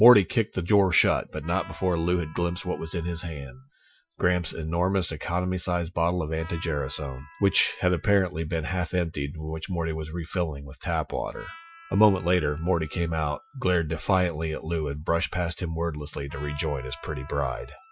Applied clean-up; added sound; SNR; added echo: classical method Wiener filter.